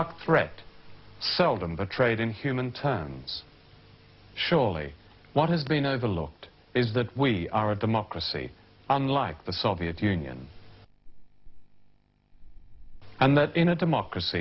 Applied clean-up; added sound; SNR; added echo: none; none; none; none.